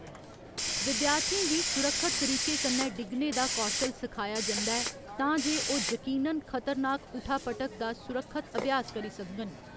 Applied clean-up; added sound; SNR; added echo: none; Hiss; 2 dB; none.